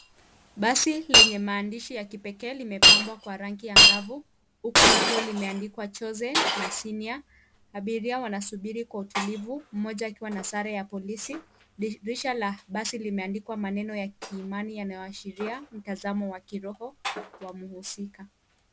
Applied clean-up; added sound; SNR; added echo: none; Shatter; -5 dB; none.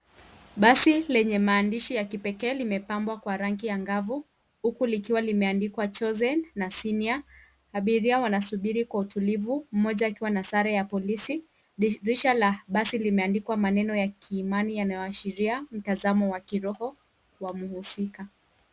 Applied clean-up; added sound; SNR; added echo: none; none; none; none.